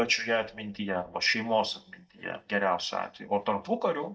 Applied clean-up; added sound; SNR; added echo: neural mask model DeepFilterNet 3.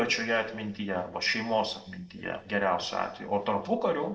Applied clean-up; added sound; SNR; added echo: neural separator model SepFormer DNS4.